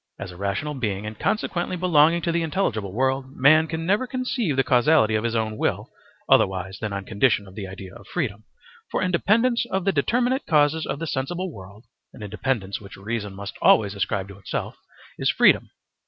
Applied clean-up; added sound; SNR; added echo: none; none; none; none.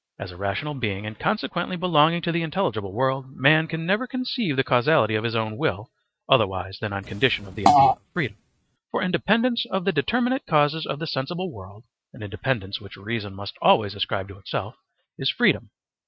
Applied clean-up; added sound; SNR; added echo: neural mask model RNNoise.